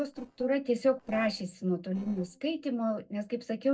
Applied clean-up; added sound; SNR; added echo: neural separator model SepFormer DNS4.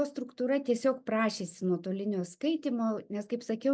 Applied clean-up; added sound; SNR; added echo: none; none; none; none.